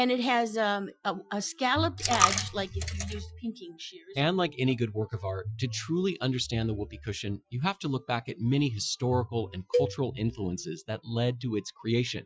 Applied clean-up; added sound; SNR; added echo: classical method Wiener filter.